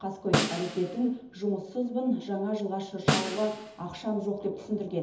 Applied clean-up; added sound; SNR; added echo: none; Snare drum; 2 dB; reverberation time 1.2 s.